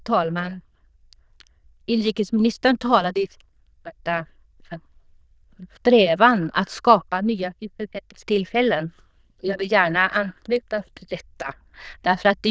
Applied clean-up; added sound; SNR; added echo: neural diffusion model UNIVERSE++.